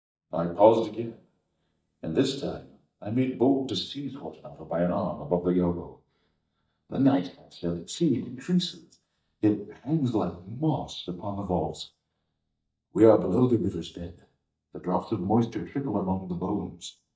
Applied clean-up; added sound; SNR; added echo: neural mask model DeepFilterNet 3.